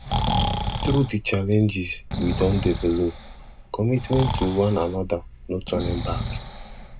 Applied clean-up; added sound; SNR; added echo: none; Breathing; 4 dB; reverberation time 0.2 s.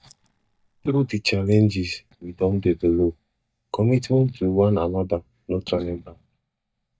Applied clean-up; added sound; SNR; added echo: neural mask model DeepFilterNet 3.